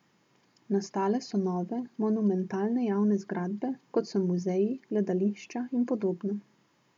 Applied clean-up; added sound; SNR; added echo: none; none; none; none.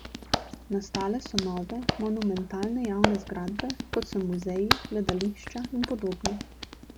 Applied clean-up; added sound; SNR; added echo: none; Hands; 3 dB; none.